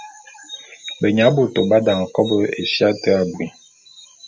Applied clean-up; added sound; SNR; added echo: none; none; none; none.